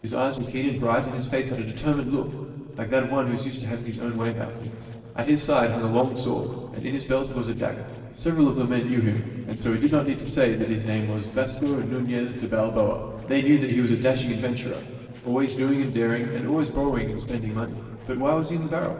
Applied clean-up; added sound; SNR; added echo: neural separator model SepFormer DNS4.